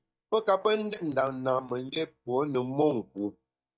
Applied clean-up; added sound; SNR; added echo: neural mask model DeepFilterNet 3.